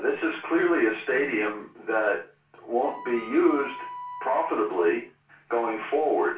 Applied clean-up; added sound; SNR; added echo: none; Wind instrument, woodwind instrument; 14 dB; reverberation time 0.3 s.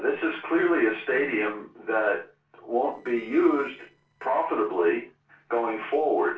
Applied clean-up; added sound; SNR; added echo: neural separator model SepFormer DNS4.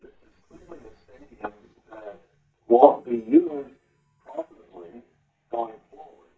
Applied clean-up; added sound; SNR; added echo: neural mask model DeepFilterNet 3.